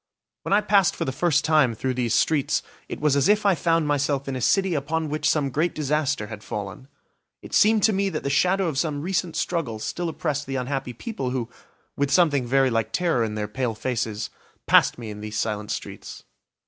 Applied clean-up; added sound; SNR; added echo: none; none; none; none.